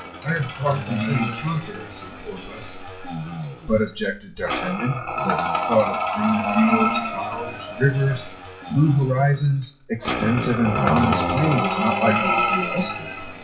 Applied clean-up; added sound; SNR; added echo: classical method WPE with log-MMSE.